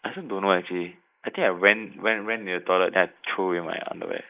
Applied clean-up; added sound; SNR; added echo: neural mask model Resemble Enhance denoiser.